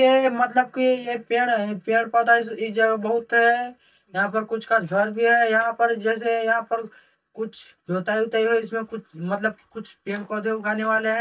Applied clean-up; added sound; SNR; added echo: neural mask model DeepFilterNet 3.